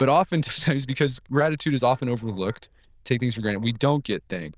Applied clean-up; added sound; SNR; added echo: neural diffusion model UNIVERSE++.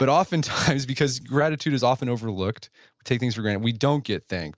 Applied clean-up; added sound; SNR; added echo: none; none; none; none.